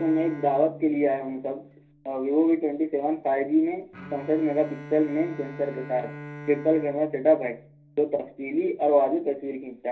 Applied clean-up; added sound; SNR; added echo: none; Bowed string instrument; 18 dB; reverberation time 0.3 s.